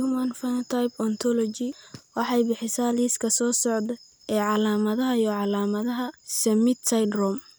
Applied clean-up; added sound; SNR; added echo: none; none; none; none.